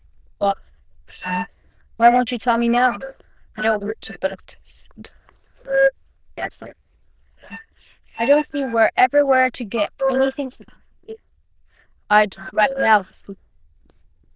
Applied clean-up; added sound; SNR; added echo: neural diffusion model UNIVERSE++.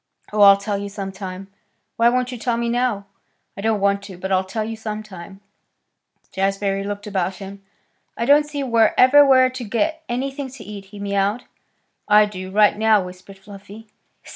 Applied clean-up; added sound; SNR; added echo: none; none; none; none.